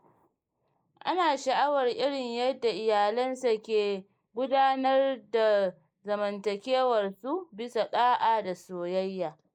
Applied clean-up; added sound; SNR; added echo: neural mask model Resemble Enhance denoiser.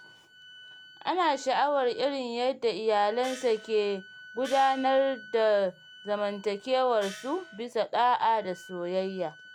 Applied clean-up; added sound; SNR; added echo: none; Wind instrument, woodwind instrument + Gong; 20 dB; none.